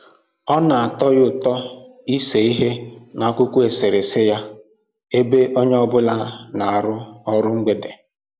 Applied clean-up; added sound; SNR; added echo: none; none; none; none.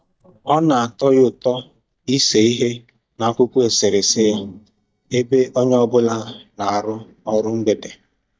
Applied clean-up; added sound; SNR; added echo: neural mask model DeepFilterNet 3.